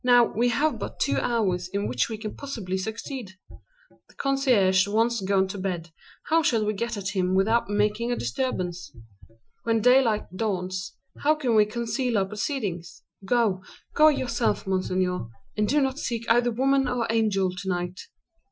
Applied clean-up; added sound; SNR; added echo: classical method Wiener filter.